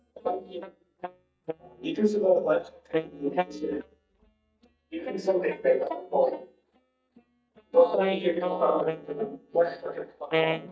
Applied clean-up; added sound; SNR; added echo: neural mask model DeepFilterNet 3.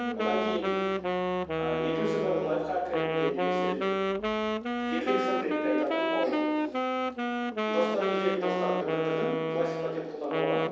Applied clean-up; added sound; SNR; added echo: none; Wind instrument, woodwind instrument; -3 dB; reverberation time 1.1 s.